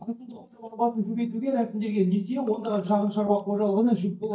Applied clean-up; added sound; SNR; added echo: neural mask model DeepFilterNet 3.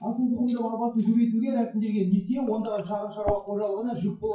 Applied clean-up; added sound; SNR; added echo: classical method WPE with log-MMSE.